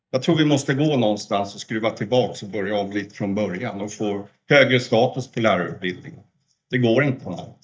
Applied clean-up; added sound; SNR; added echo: neural mask model DeepFilterNet 3.